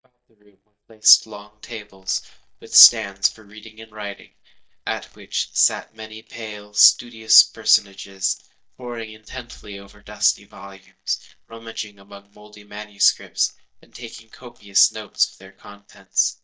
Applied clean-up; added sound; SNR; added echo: neural mask model DeepFilterNet 3.